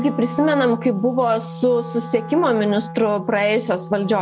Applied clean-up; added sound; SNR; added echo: none; Wind instrument, woodwind instrument; 12 dB; none.